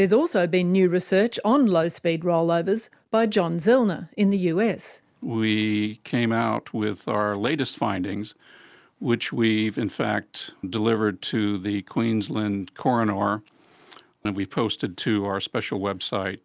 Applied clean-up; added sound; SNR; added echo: none; none; none; none.